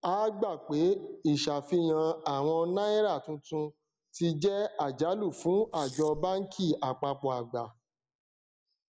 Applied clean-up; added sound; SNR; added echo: neural mask model Resemble Enhance denoiser.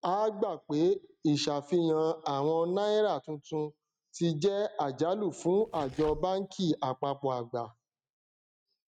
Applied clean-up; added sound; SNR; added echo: neural mask model RNNoise.